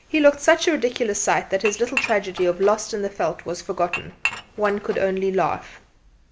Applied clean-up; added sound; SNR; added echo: none; Dishes, pots, and pans / Chink, clink; 11 dB; none.